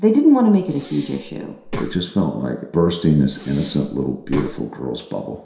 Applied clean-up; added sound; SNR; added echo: none; Breathing; 14 dB; reverberation time 0.7 s.